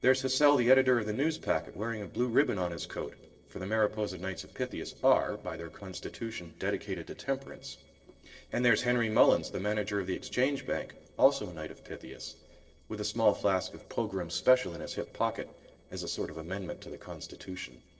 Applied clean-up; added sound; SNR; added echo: neural separator model SepFormer DNS4.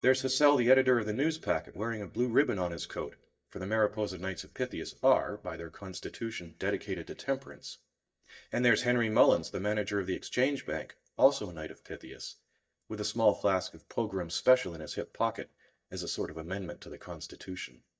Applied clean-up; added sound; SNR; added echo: neural mask model DeepFilterNet 3.